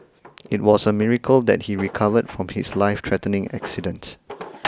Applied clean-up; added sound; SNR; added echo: none; Drawer open or close; 16 dB; none.